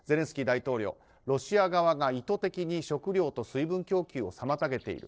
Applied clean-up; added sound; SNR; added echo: neural separator model SepFormer DNS4.